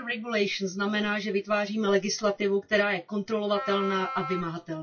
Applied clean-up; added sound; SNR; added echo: classical method WPE with log-MMSE.